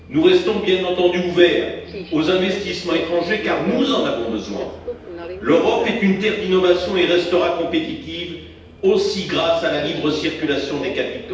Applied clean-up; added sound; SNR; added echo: none; Subway, metro, underground; 14 dB; reverberation time 0.9 s.